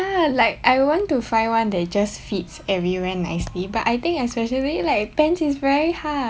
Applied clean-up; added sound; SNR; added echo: none; none; none; none.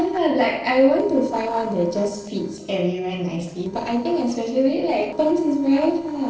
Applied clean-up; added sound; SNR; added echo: neural separator model SepFormer DNS4.